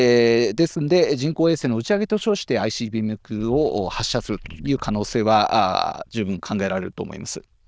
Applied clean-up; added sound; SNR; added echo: neural diffusion model UNIVERSE++.